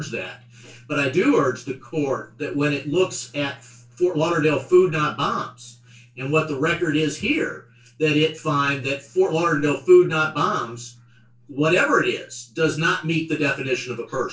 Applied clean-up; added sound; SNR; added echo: none; none; none; reverberation time 0.2 s.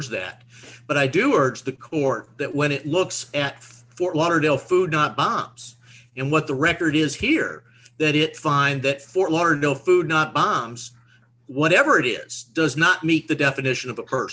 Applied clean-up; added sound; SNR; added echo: none; none; none; none.